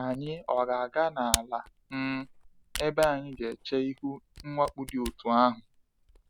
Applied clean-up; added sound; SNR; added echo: none; Camera; 11 dB; none.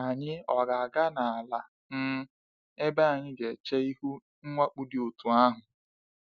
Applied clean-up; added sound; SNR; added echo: none; none; none; none.